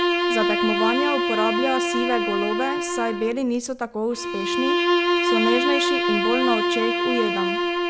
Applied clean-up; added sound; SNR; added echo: none; Bowed string instrument; -4 dB; none.